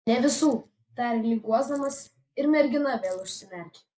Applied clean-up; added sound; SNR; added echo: neural mask model Resemble Enhance denoiser.